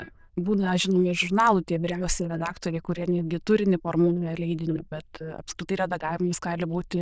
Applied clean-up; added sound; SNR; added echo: neural diffusion model UNIVERSE++.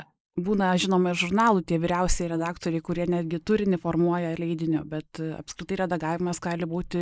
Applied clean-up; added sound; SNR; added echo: neural mask model Resemble Enhance denoiser.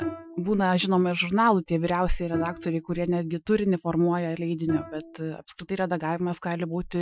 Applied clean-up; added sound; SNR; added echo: classical method Wiener filter.